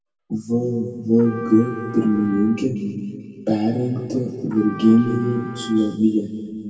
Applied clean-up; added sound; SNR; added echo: none; Trumpet; 18 dB; reverberation time 2.2 s.